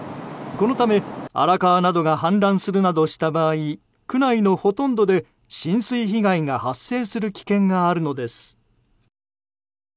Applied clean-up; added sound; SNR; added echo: none; none; none; none.